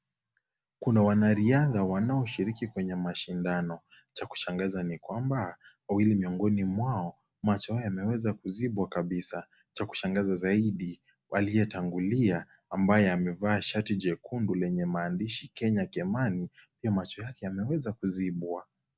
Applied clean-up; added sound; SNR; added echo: none; none; none; none.